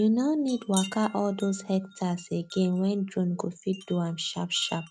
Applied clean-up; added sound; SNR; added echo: neural mask model RNNoise.